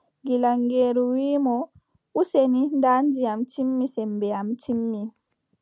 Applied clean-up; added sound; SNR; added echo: none; none; none; none.